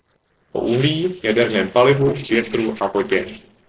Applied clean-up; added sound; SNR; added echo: neural separator model SepFormer DNS4.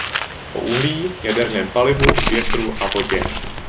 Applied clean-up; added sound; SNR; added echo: none; Bird; 1 dB; none.